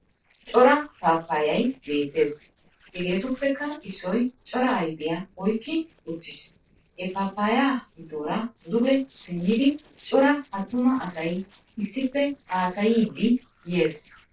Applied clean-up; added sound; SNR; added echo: neural separator model SepFormer DNS4.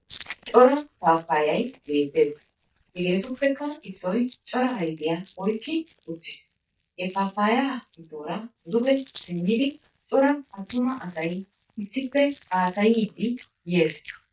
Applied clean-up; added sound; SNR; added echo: neural mask model DeepFilterNet 3.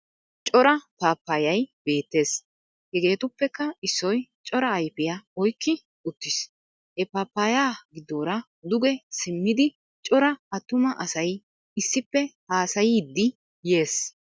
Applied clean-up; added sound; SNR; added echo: none; none; none; none.